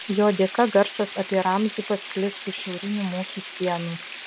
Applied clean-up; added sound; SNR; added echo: none; Water; 10 dB; none.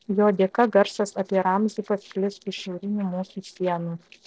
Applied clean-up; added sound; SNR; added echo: neural separator model SepFormer DNS4.